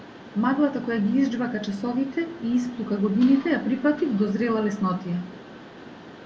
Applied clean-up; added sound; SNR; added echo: none; Mechanisms; 18 dB; reverberation time 1.6 s.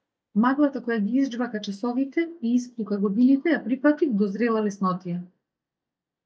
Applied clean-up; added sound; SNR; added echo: neural mask model DeepFilterNet 3.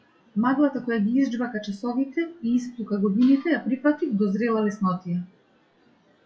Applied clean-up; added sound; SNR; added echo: classical method WPE with log-MMSE.